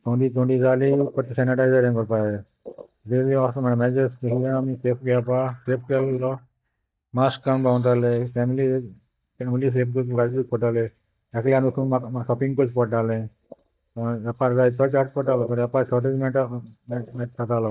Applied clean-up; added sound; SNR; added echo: neural mask model DeepFilterNet 3.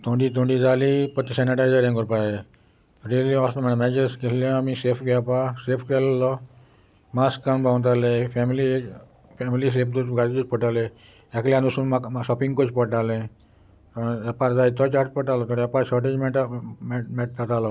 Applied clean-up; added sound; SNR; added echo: none; none; none; none.